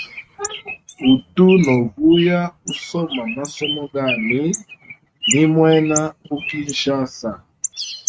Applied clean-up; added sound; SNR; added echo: neural mask model RNNoise.